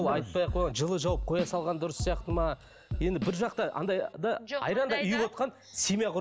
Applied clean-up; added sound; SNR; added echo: none; Drum kit; 6 dB; none.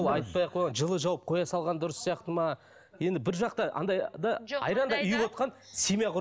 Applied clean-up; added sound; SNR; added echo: none; none; none; none.